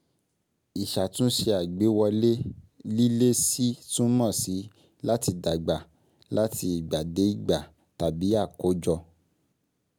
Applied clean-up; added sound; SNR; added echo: none; none; none; none.